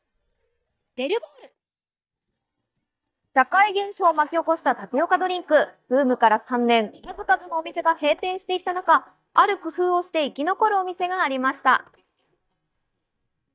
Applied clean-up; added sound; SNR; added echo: neural mask model DeepFilterNet 3.